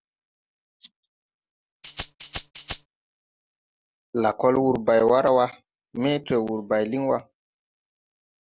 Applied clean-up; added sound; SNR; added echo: none; Tambourine; -1 dB; none.